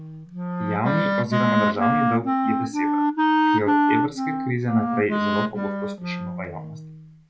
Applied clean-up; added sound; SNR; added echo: none; Wind instrument, woodwind instrument; -5 dB; none.